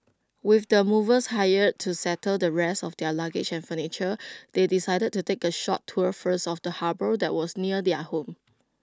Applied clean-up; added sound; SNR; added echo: none; none; none; none.